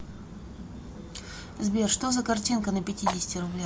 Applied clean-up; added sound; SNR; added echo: none; Fire; 11 dB; none.